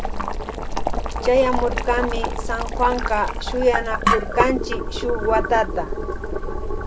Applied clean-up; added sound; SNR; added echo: none; Boiling; 0 dB; none.